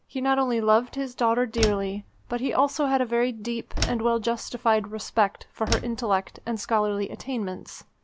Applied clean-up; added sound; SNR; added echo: none; Slam; 9 dB; none.